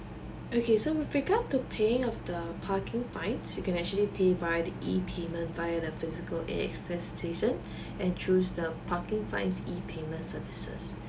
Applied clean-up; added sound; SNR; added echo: none; none; none; none.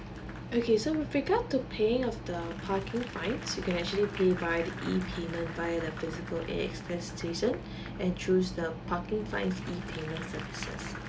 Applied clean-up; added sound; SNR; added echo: none; Applause / Crowd; 15 dB; none.